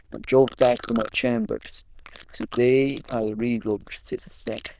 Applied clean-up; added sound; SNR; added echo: neural diffusion model UNIVERSE++.